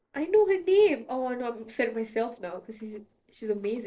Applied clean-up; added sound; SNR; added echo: neural separator model SepFormer DNS4.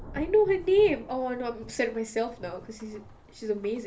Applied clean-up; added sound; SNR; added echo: none; Rain / Thunderstorm; 18 dB; reverberation time 0.3 s.